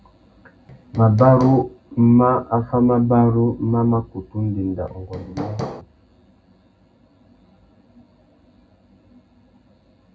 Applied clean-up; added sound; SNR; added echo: none; Hammer; 11 dB; reverberation time 0.3 s.